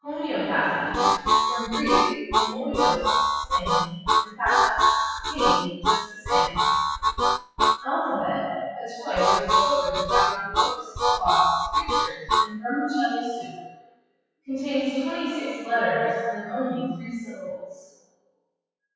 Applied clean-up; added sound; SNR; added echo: classical method WPE with log-MMSE.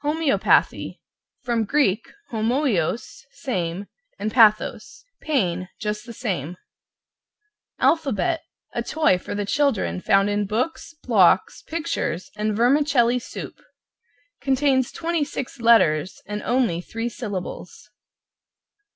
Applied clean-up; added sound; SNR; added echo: none; none; none; none.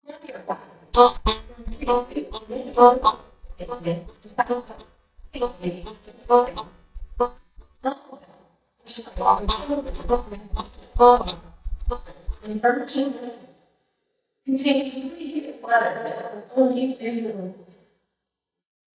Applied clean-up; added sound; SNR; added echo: neural mask model DeepFilterNet 3.